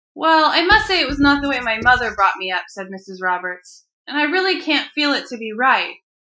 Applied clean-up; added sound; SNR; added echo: classical method Wiener filter.